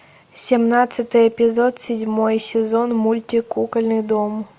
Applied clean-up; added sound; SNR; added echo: none; none; none; none.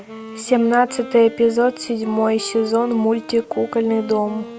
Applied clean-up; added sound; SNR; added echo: none; Wind instrument, woodwind instrument; 17 dB; none.